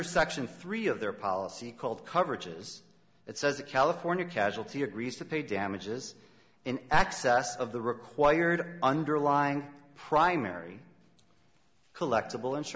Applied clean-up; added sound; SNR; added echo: none; none; none; none.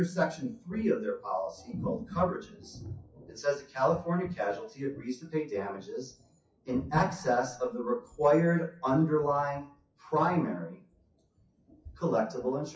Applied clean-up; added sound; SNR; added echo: classical method WPE with log-MMSE.